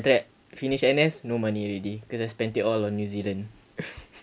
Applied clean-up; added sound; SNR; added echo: none; none; none; none.